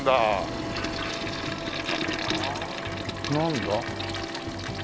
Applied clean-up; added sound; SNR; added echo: none; Printer + Toilet flush; 2 dB; none.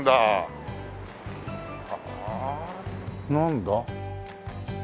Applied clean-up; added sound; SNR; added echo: none; none; none; none.